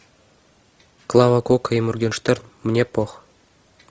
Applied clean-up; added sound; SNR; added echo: none; none; none; none.